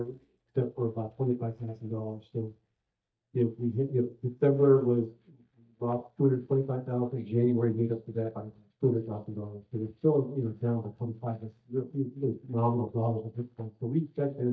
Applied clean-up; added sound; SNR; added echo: neural mask model DeepFilterNet 3.